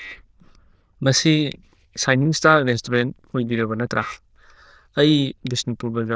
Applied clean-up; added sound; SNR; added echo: neural diffusion model UNIVERSE++.